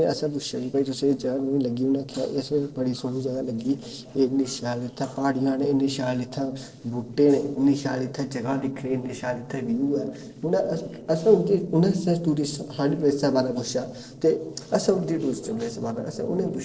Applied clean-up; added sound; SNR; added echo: neural separator model SepFormer DNS4.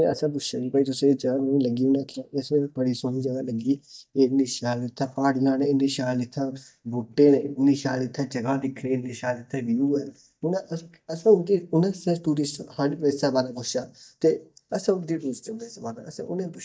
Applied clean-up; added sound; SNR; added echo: neural mask model DeepFilterNet 3.